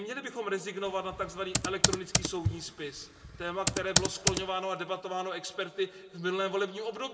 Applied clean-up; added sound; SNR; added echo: none; Computer keyboard; -2 dB; reverberation time 1.2 s.